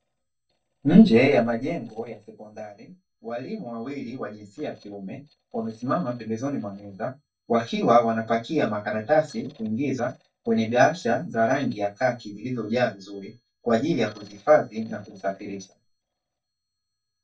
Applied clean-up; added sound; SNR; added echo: neural mask model DeepFilterNet 3.